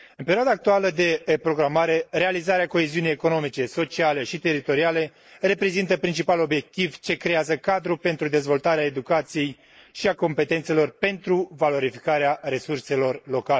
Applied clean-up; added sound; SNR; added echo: neural mask model Resemble Enhance denoiser.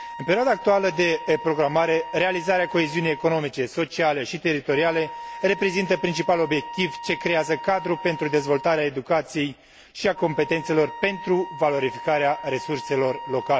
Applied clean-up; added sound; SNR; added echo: none; Wind instrument, woodwind instrument; 13 dB; none.